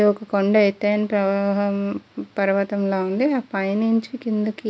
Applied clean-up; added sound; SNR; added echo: none; none; none; none.